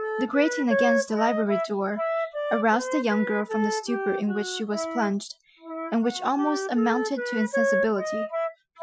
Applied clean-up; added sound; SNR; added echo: classical method Wiener filter.